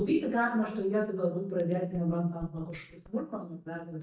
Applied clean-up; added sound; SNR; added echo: neural mask model DeepFilterNet 3.